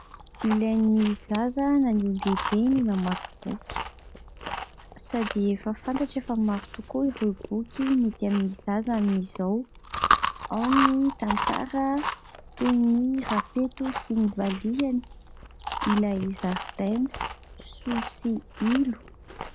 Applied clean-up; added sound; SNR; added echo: none; Chewing, mastication; 7 dB; none.